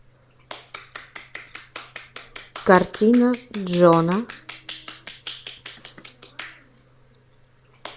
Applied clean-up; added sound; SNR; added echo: none; Clapping; 17 dB; none.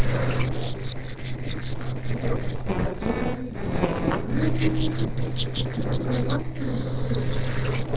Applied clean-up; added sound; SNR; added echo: neural separator model SepFormer DNS4.